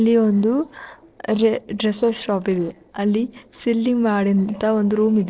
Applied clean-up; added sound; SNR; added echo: neural separator model SepFormer DNS4.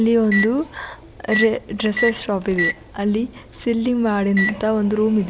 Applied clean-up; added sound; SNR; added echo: none; Microwave oven; 8 dB; none.